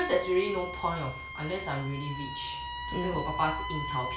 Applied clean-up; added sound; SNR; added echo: none; Wind instrument, woodwind instrument; 6 dB; none.